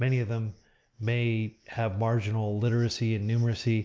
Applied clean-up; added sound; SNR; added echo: none; none; none; none.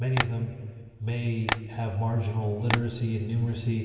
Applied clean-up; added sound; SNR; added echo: none; Tap; 7 dB; reverberation time 1.9 s.